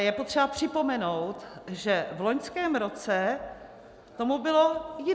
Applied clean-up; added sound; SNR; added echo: none; none; none; none.